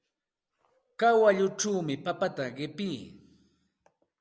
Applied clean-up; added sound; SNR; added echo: none; none; none; none.